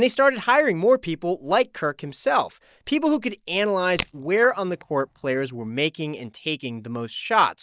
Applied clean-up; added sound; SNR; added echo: neural mask model DeepFilterNet 3.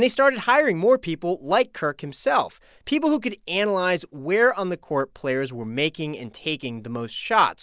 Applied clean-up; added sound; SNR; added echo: none; none; none; none.